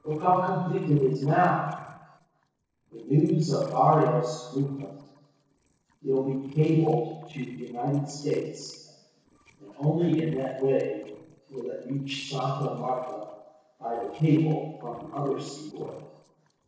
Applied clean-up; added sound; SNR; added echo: neural separator model SepFormer DNS4.